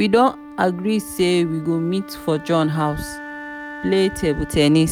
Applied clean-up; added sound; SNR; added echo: none; Wind instrument, woodwind instrument; 15 dB; none.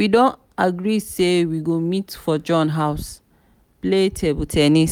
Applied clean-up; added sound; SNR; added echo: none; none; none; none.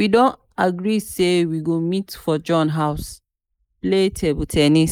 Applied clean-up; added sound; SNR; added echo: neural mask model Resemble Enhance denoiser.